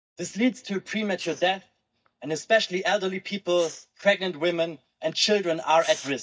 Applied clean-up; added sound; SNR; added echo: neural mask model DeepFilterNet 3.